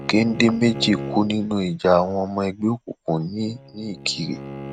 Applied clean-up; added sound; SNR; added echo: neural mask model RNNoise.